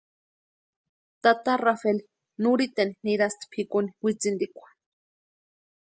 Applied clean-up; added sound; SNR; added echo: none; none; none; none.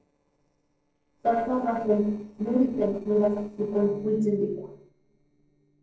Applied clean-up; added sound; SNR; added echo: neural separator model SepFormer DNS4.